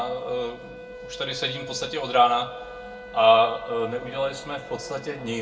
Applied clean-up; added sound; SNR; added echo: none; Wind instrument, woodwind instrument; 16 dB; reverberation time 0.2 s.